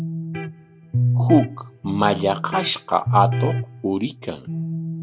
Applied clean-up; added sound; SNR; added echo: none; Electric guitar; 2 dB; none.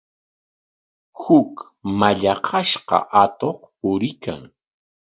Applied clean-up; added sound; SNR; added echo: none; none; none; none.